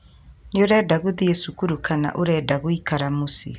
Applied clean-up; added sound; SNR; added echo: none; none; none; none.